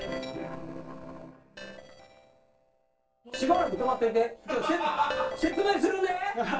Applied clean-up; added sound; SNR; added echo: neural separator model SepFormer DNS4.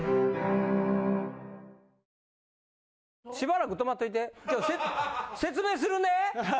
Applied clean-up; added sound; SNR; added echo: none; none; none; none.